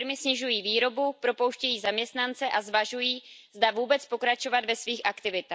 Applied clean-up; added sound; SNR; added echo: none; none; none; none.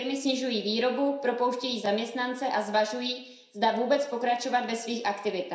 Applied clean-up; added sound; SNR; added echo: none; none; none; reverberation time 0.7 s.